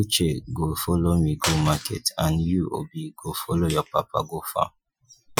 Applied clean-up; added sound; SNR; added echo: classical method Wiener filter.